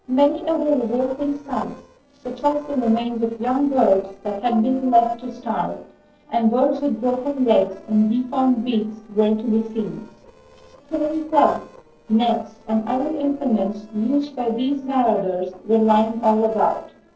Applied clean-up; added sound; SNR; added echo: neural separator model SepFormer DNS4.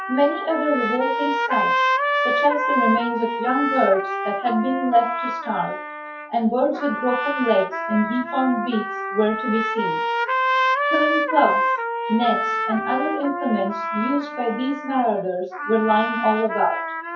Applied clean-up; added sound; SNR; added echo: classical method WPE with log-MMSE.